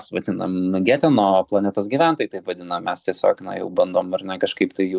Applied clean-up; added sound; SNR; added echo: none; none; none; none.